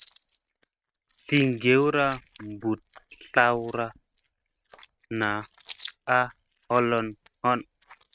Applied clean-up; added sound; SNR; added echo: neural mask model RNNoise.